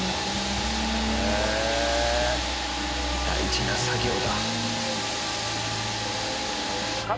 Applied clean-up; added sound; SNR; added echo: none; none; none; none.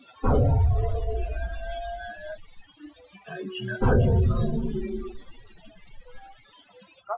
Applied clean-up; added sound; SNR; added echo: classical method Wiener filter.